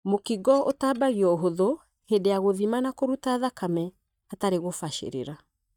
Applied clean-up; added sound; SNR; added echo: neural mask model DeepFilterNet 3.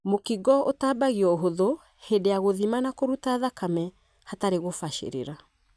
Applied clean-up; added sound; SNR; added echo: none; none; none; none.